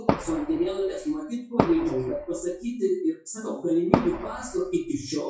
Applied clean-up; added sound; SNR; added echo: classical method WPE with log-MMSE.